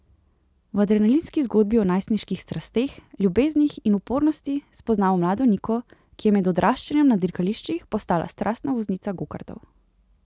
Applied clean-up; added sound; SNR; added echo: none; none; none; none.